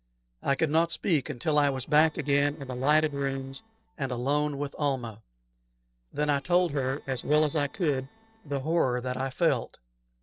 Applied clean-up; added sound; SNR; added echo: neural separator model SepFormer DNS4.